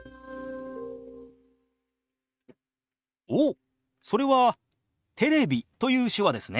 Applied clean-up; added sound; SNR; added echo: neural mask model RNNoise.